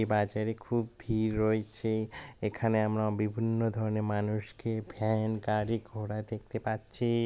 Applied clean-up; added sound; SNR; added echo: none; none; none; none.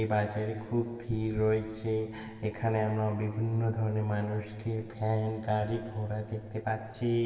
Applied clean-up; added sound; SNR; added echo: none; none; none; reverberation time 2.9 s.